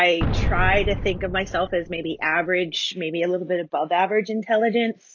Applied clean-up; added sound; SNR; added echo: none; Boom; 3 dB; none.